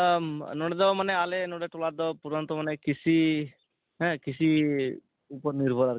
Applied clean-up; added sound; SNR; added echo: none; none; none; none.